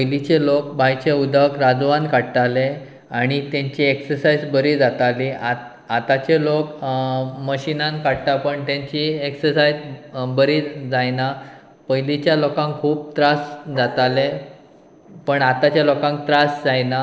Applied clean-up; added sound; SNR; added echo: neural separator model SepFormer DNS4.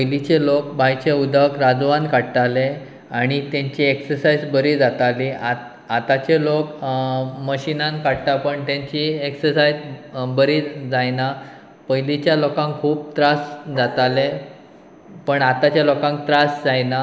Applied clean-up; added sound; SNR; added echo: none; Dog; 12 dB; none.